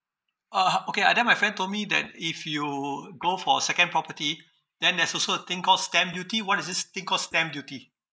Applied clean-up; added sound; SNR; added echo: neural mask model Resemble Enhance denoiser.